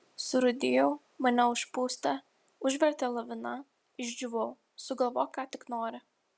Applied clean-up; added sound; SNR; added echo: none; none; none; none.